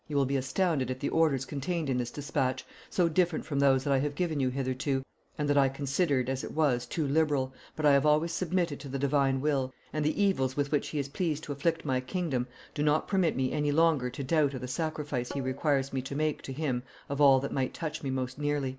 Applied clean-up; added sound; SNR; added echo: none; Tabla; 18 dB; none.